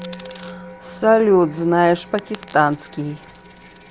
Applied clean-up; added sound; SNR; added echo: none; Musical instrument + Coin (dropping); 19 dB; none.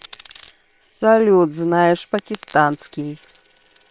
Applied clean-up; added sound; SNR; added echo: neural separator model SepFormer WHAM!.